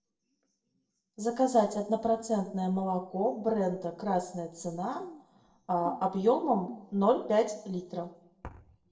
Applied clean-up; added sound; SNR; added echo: neural separator model SepFormer DNS4.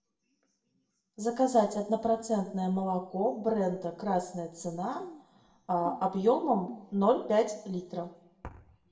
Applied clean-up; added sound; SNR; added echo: none; Keyboard (musical); 18 dB; reverberation time 0.6 s.